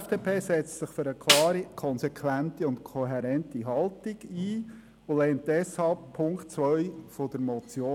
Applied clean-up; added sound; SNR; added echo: none; Snare drum; 1 dB; none.